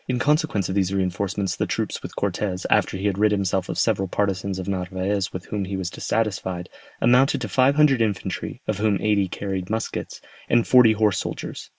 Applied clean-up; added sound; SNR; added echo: none; none; none; none.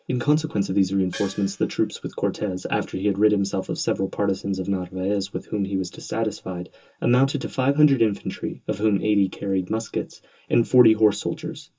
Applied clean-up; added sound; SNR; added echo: none; Gong; 17 dB; reverberation time 0.2 s.